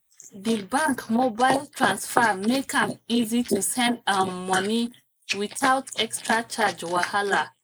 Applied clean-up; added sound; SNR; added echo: neural mask model Resemble Enhance denoiser.